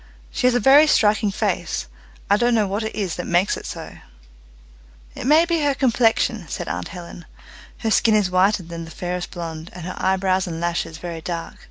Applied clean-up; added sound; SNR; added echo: none; none; none; none.